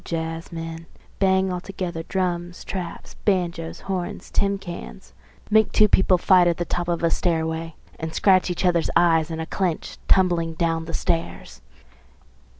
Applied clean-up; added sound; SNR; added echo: none; none; none; none.